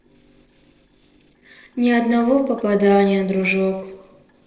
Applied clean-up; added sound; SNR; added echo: neural separator model SepFormer DNS4.